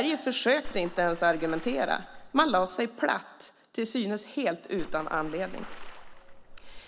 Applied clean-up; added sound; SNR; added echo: none; Water / Splash, splatter; 9 dB; none.